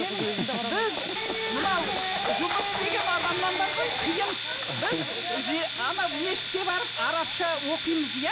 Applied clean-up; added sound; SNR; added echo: none; Electric guitar + Domestic sounds, home sounds; 0 dB; none.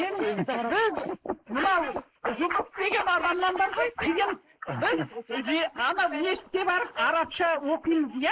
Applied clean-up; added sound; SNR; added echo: neural mask model Resemble Enhance denoiser.